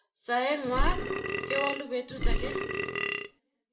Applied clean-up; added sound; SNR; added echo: none; Burping, eructation; -4 dB; reverberation time 1.6 s.